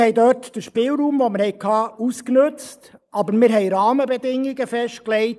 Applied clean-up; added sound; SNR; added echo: neural mask model Resemble Enhance denoiser.